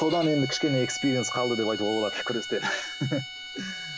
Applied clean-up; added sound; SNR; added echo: none; Bowed string instrument; 8 dB; none.